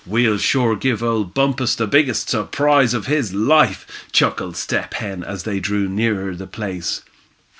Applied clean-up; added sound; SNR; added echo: none; none; none; none.